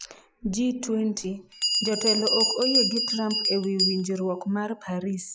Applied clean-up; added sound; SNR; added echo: classical method log-MMSE.